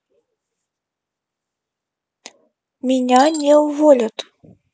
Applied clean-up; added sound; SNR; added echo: none; Shatter; 14 dB; none.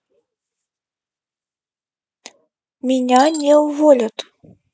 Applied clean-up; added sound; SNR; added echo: neural mask model RNNoise.